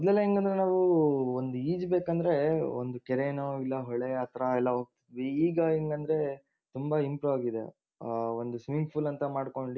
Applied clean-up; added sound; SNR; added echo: none; none; none; none.